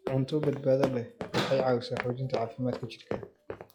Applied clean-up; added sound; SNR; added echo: classical method log-MMSE.